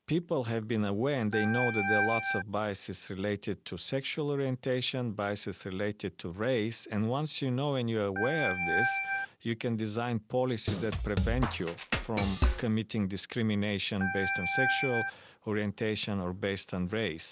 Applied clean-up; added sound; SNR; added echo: none; Organ + Drum kit; -1 dB; none.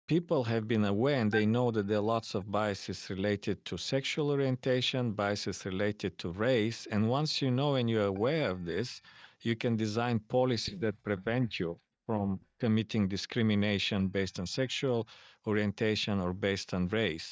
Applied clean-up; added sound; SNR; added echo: neural mask model DeepFilterNet 3.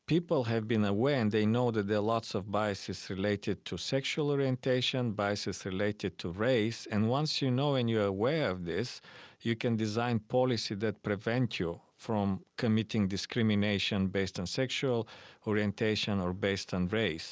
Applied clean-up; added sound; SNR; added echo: none; none; none; none.